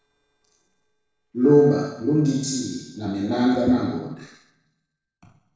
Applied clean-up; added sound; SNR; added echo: neural separator model SepFormer DNS4.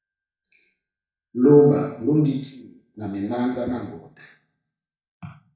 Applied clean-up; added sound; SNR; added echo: neural mask model DeepFilterNet 3.